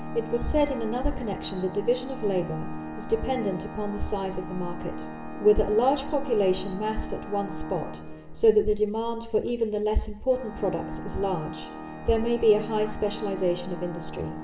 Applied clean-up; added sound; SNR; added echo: none; Organ; 11 dB; reverberation time 0.6 s.